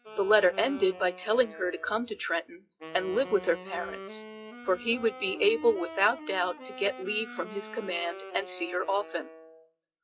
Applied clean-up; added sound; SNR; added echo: classical method WPE with log-MMSE.